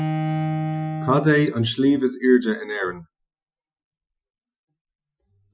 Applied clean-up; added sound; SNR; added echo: classical method Wiener filter.